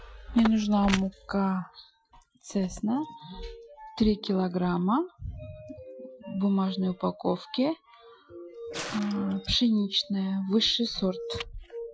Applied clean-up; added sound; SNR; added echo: classical method Wiener filter.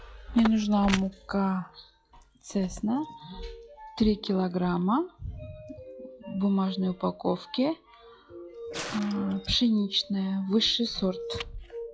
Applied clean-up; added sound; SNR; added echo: classical method log-MMSE.